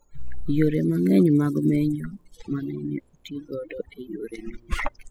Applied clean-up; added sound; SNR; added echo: classical method spectral subtraction.